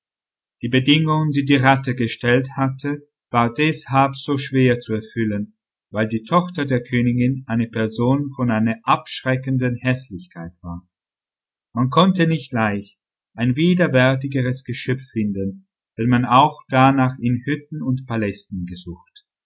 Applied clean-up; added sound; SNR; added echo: none; none; none; none.